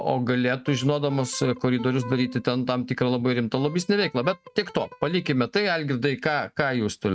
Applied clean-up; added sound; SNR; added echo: neural mask model RNNoise.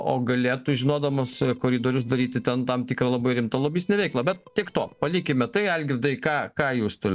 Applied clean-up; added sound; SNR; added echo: neural separator model SepFormer DNS4.